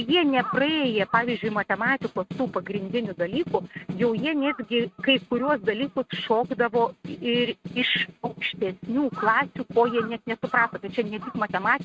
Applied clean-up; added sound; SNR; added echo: neural mask model RNNoise.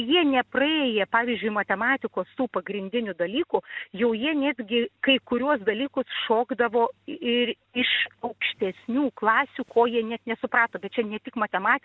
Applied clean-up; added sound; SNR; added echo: none; none; none; none.